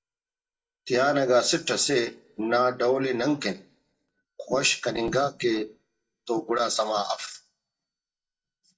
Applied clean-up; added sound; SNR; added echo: neural mask model DeepFilterNet 3.